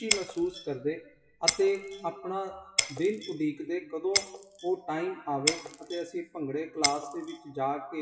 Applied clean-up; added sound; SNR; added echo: classical method WPE with log-MMSE.